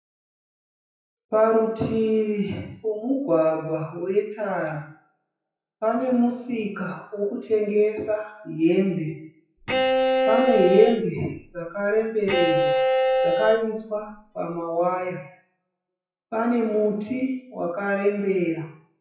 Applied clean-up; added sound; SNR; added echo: classical method WPE with log-MMSE.